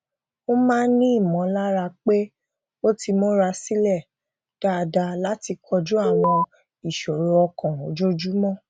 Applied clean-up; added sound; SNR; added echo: none; Alarm; -3 dB; none.